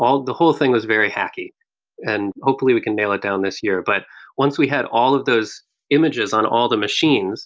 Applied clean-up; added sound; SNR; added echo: none; none; none; none.